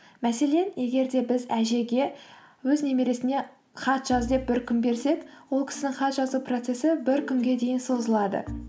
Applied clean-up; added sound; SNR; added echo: none; none; none; none.